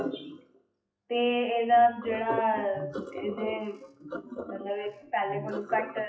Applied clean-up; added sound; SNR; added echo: classical method WPE with log-MMSE.